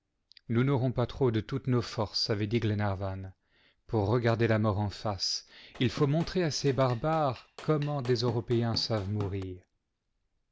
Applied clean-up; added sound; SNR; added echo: none; Drum / Drum kit; 17 dB; none.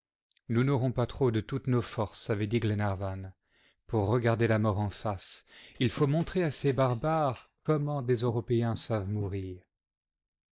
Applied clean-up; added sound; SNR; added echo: neural mask model DeepFilterNet 3.